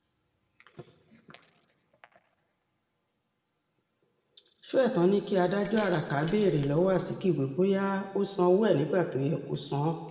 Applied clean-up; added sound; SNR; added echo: none; Glass; 15 dB; reverberation time 1.4 s.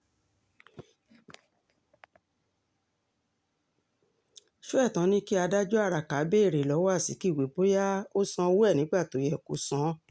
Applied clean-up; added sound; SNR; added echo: none; none; none; none.